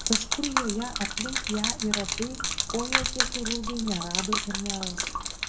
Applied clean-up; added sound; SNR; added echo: none; Gurgling / Liquid; -4 dB; reverberation time 0.5 s.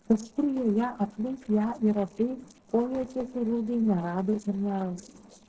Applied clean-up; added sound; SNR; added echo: neural separator model SepFormer DNS4.